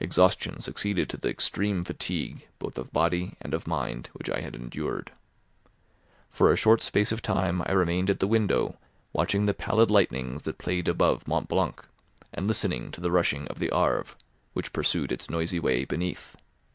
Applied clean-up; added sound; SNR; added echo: none; none; none; none.